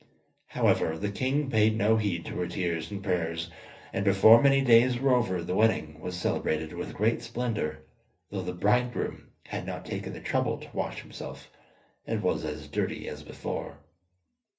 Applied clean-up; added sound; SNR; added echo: none; none; none; reverberation time 0.3 s.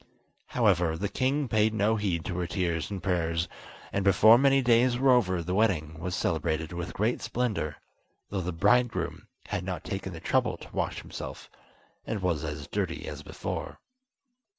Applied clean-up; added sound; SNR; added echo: none; none; none; none.